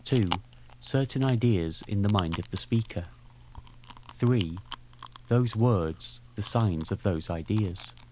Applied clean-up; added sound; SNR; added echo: none; Chewing, mastication; 9 dB; none.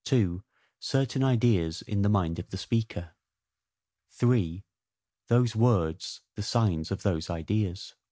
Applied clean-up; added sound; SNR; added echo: none; none; none; none.